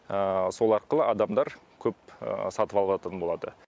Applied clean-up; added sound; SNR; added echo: none; none; none; none.